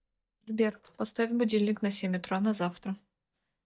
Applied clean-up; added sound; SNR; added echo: neural mask model DeepFilterNet 3.